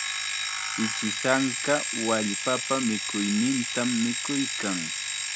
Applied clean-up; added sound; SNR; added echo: none; Alarm; 2 dB; none.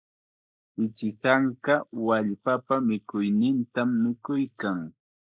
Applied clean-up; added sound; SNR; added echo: neural mask model Resemble Enhance denoiser.